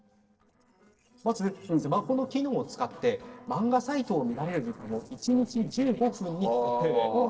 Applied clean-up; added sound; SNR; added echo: neural separator model SepFormer DNS4.